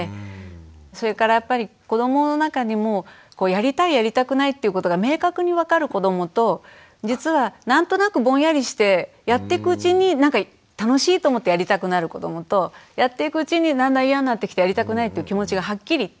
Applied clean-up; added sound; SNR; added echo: none; none; none; none.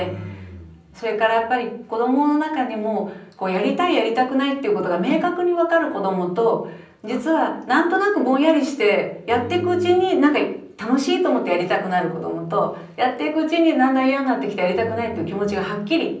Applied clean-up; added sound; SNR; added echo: none; none; none; reverberation time 0.6 s.